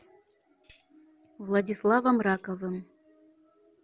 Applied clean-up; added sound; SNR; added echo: none; Tambourine; 20 dB; none.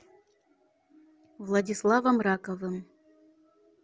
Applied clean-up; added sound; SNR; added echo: none; none; none; none.